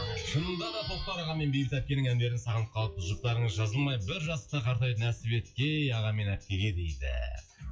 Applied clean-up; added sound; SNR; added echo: classical method WPE with log-MMSE.